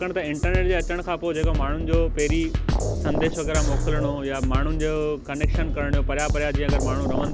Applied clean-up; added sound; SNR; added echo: none; Drum kit; -2 dB; none.